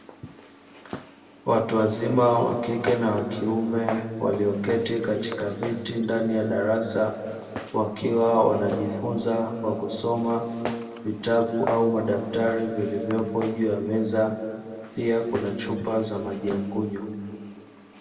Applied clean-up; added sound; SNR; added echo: none; Walk, footsteps; 15 dB; reverberation time 1.9 s.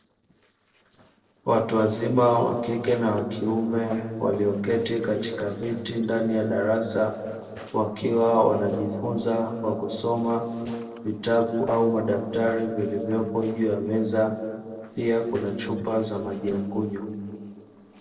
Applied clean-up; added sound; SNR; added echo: neural separator model SepFormer DNS4.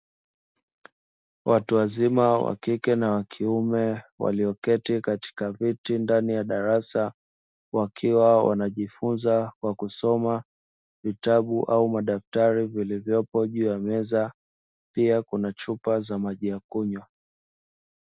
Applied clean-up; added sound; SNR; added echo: none; none; none; none.